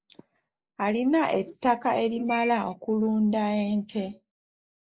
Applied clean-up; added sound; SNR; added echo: neural mask model Resemble Enhance denoiser.